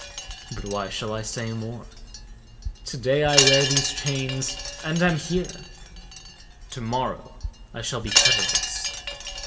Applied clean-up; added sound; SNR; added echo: none; Wind chime; 0 dB; reverberation time 1.5 s.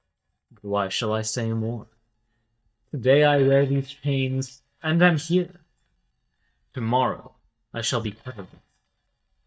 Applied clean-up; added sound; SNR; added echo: neural mask model DeepFilterNet 3.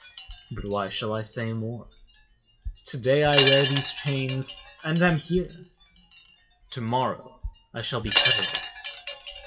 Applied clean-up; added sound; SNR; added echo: classical method WPE with log-MMSE.